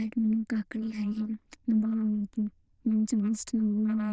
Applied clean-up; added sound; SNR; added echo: neural diffusion model UNIVERSE++.